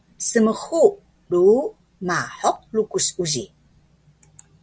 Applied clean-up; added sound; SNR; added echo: none; none; none; none.